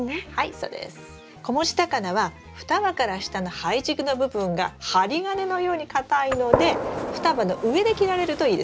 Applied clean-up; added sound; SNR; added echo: none; Gunshot, gunfire; 3 dB; none.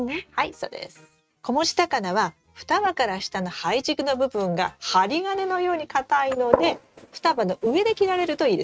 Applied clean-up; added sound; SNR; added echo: neural mask model RNNoise.